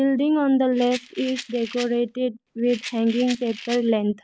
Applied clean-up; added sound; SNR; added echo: none; Rattle; 16 dB; none.